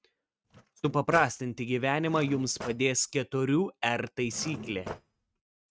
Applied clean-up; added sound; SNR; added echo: neural mask model RNNoise.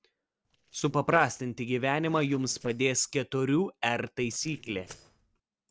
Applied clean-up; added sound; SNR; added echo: neural separator model SepFormer DNS4.